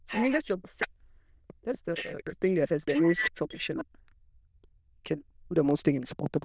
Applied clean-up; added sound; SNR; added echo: neural diffusion model UNIVERSE++.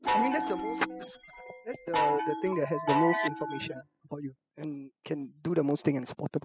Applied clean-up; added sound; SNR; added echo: classical method spectral subtraction.